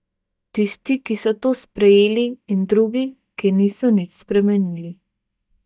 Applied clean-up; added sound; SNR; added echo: neural mask model DeepFilterNet 3.